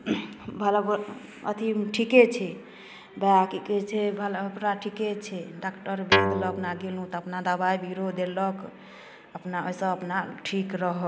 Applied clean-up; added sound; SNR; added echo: none; Guitar; -2 dB; none.